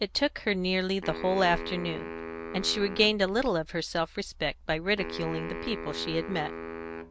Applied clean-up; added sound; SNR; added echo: none; Wind instrument, woodwind instrument; 10 dB; none.